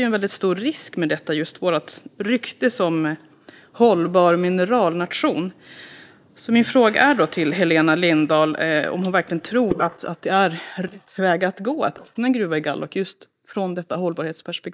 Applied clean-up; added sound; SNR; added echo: neural mask model DeepFilterNet 3.